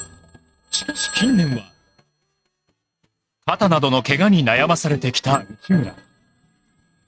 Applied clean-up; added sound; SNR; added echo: neural mask model RNNoise.